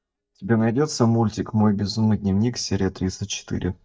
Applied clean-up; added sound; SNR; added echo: neural mask model DeepFilterNet 3.